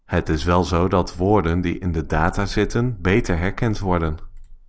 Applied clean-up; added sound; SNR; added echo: none; none; none; none.